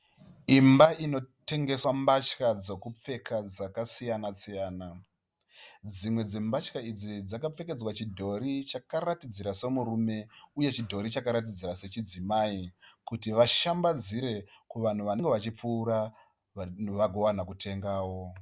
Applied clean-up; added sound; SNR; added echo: none; none; none; none.